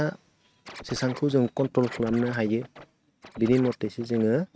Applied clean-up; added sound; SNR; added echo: neural mask model RNNoise.